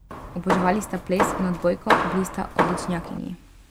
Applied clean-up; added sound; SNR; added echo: none; Hammer; -1 dB; none.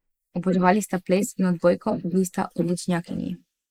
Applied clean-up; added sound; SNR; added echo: neural mask model Resemble Enhance denoiser.